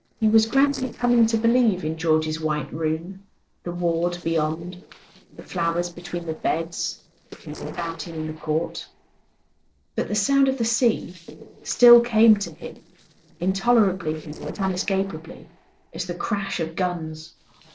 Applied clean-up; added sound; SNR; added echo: neural separator model SepFormer DNS4.